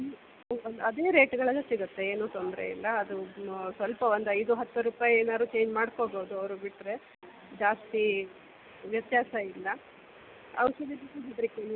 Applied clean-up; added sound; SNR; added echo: none; none; none; none.